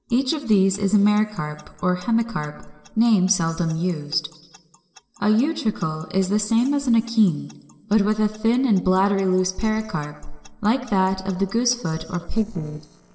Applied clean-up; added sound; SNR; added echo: neural separator model SepFormer DNS4.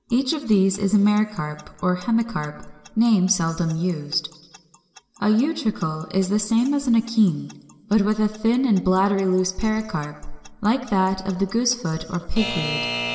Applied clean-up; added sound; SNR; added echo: none; Alarm / Clock; 16 dB; reverberation time 1.3 s.